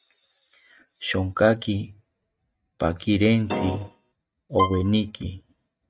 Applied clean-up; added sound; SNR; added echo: neural mask model RNNoise.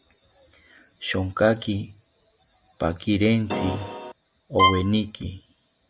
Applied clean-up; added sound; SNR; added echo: none; Keyboard (musical) + Bowed string instrument; 0 dB; none.